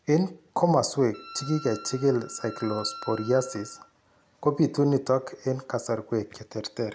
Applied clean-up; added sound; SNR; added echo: none; Wind instrument, woodwind instrument; 17 dB; none.